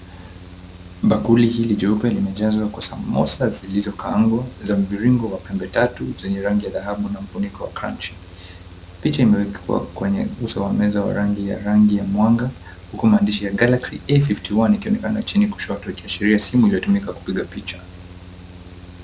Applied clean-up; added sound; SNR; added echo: none; Mechanical fan; 19 dB; none.